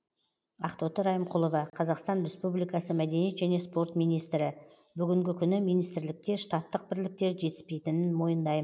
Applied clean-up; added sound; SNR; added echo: none; none; none; none.